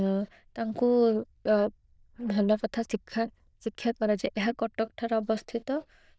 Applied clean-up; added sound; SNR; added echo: neural diffusion model UNIVERSE++.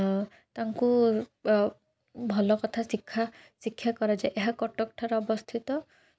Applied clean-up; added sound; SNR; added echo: none; none; none; none.